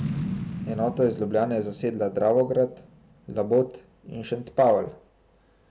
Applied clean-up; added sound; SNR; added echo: none; Boom; 11 dB; none.